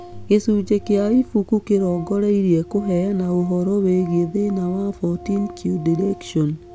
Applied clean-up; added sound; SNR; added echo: none; Organ; 19 dB; none.